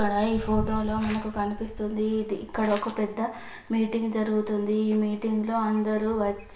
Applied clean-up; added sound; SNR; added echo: none; none; none; reverberation time 0.7 s.